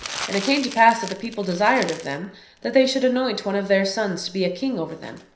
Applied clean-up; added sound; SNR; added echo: none; Crumpling, crinkling; 16 dB; reverberation time 0.5 s.